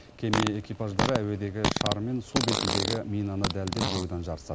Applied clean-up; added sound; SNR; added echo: none; Fart; 0 dB; none.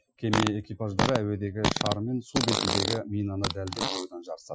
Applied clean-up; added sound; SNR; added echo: classical method Wiener filter.